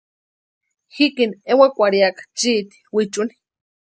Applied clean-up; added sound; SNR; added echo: none; none; none; none.